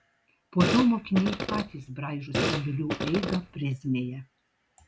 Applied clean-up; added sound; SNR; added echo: none; Fart; 2 dB; none.